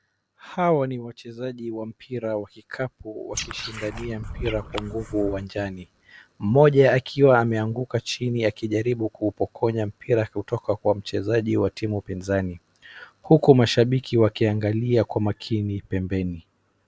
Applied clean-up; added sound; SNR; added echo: none; Frog; 11 dB; none.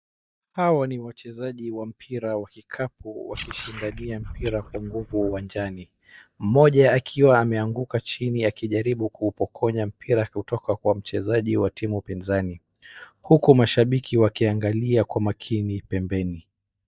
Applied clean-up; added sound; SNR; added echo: neural mask model DeepFilterNet 3.